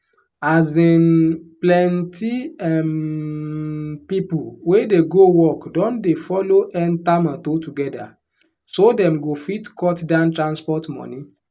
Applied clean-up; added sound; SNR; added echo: none; none; none; none.